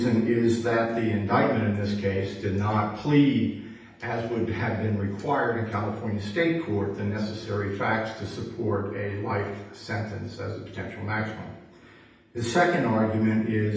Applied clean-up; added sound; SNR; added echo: none; none; none; reverberation time 0.9 s.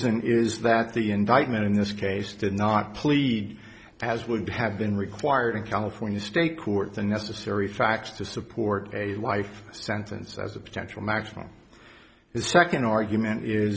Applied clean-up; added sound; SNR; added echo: none; none; none; none.